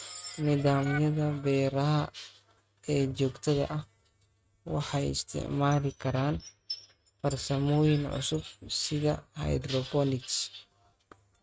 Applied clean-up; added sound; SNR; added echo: neural mask model RNNoise.